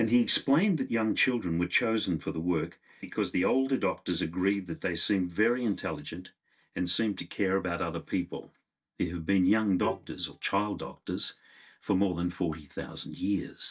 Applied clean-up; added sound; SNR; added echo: neural mask model DeepFilterNet 3.